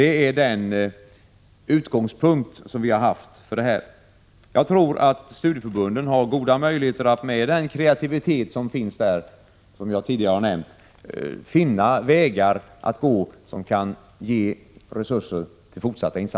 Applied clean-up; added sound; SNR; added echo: none; none; none; none.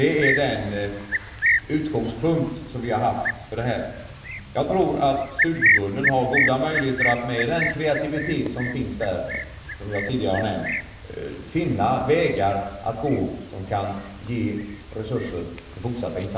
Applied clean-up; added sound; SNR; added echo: none; Cricket; 0 dB; reverberation time 0.9 s.